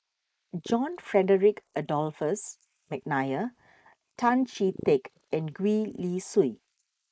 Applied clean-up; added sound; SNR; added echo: neural mask model Resemble Enhance denoiser.